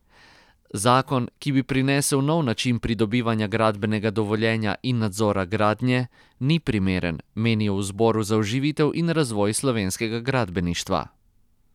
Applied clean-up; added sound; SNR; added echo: none; none; none; none.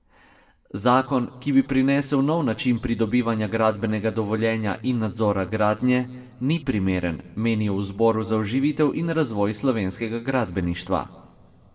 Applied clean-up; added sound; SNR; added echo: none; none; none; reverberation time 1.2 s.